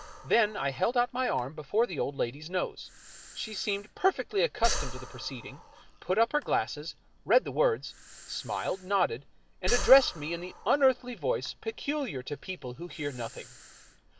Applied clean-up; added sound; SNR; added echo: none; Breathing; 10 dB; none.